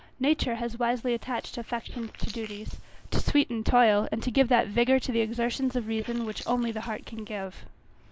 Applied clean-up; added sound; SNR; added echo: neural mask model Resemble Enhance denoiser.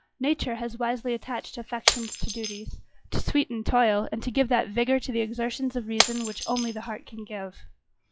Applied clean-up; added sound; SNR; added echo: classical method log-MMSE.